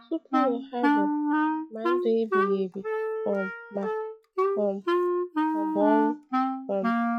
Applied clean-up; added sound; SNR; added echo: classical method log-MMSE.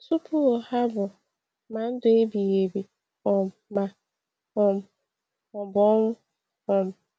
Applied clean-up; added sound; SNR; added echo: none; none; none; none.